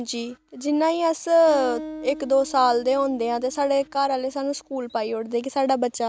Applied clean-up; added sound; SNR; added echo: none; Acoustic guitar; 18 dB; none.